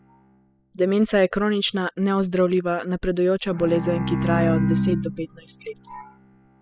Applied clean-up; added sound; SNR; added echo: classical method spectral subtraction.